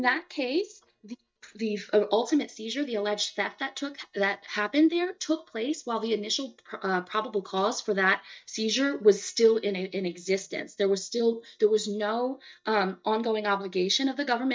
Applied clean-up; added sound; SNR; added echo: neural mask model DeepFilterNet 3.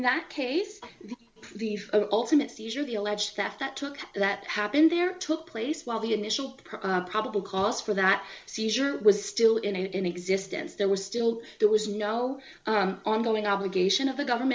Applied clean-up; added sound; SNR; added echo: none; none; none; none.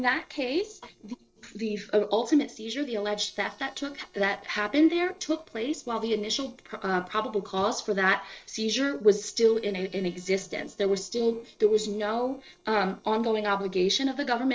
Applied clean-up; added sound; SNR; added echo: neural separator model SepFormer DNS4.